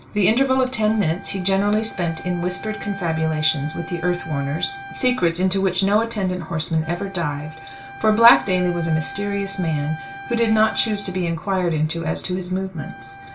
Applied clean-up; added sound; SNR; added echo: none; Wind instrument, woodwind instrument; 16 dB; reverberation time 0.2 s.